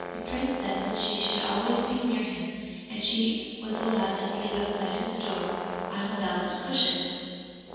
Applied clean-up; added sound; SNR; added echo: none; Brass instrument; 9 dB; reverberation time 2.1 s.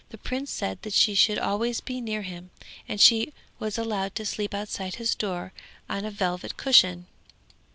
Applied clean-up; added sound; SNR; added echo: none; none; none; none.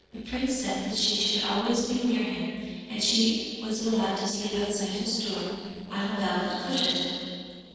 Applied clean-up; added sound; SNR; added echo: neural separator model SepFormer DNS4.